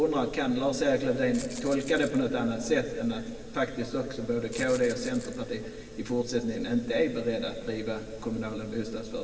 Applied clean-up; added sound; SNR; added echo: none; Rattle (instrument); 16 dB; reverberation time 2.3 s.